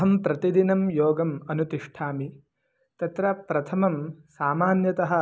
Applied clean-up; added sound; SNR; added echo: none; none; none; none.